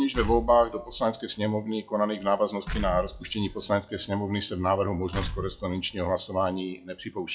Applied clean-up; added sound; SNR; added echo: classical method WPE with log-MMSE.